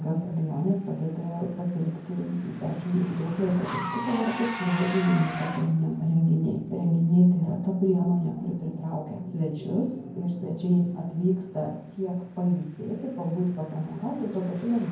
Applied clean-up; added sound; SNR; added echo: none; Engine / Car; 15 dB; reverberation time 0.9 s.